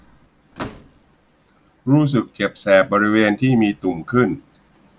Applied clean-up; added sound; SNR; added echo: none; Slam / Microwave oven; 15 dB; none.